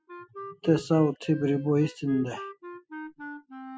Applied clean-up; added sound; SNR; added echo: classical method spectral subtraction.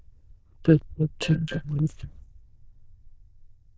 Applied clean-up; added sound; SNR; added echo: neural diffusion model UNIVERSE++.